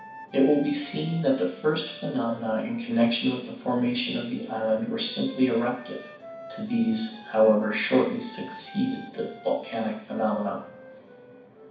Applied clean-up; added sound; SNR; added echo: none; Wind instrument, woodwind instrument; 19 dB; reverberation time 0.6 s.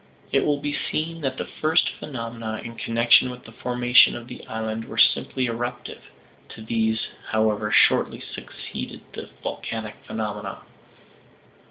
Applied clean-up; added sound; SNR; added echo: none; none; none; none.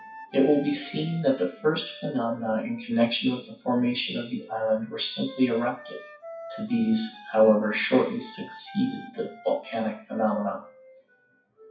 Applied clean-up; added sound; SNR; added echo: classical method WPE with log-MMSE.